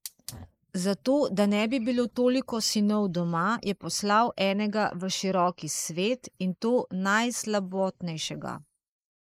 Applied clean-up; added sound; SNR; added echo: neural mask model Resemble Enhance denoiser.